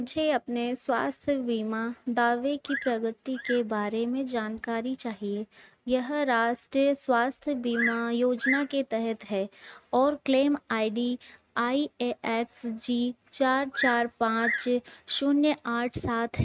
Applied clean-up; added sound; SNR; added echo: neural mask model RNNoise.